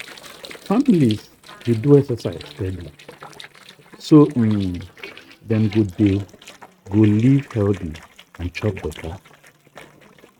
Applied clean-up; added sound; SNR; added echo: neural mask model RNNoise.